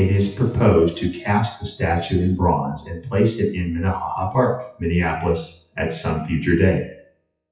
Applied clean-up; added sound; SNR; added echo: classical method WPE with log-MMSE.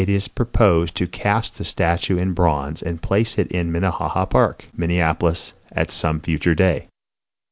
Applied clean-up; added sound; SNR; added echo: none; none; none; none.